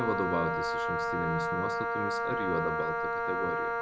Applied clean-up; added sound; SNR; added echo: none; Wind instrument, woodwind instrument; -4 dB; none.